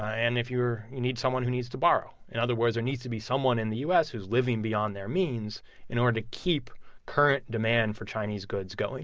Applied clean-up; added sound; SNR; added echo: none; none; none; none.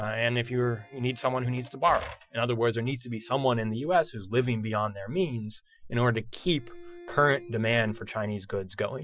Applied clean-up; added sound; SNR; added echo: classical method Wiener filter.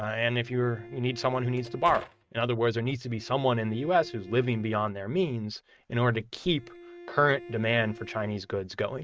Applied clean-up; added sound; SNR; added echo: neural mask model RNNoise.